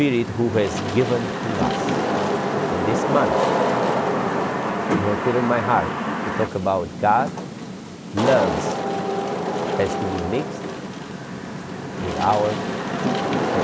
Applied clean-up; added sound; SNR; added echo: none; Wind / Rain; -1 dB; none.